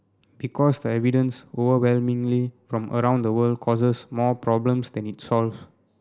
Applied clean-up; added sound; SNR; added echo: none; none; none; none.